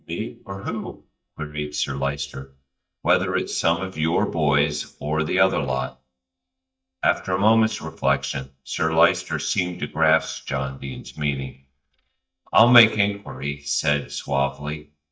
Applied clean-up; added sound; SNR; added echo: neural mask model DeepFilterNet 3.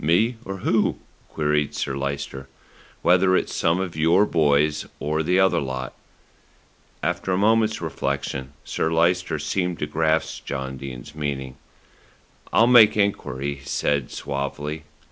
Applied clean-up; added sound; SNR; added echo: none; none; none; none.